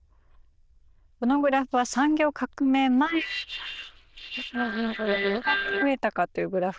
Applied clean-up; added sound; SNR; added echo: neural diffusion model UNIVERSE++.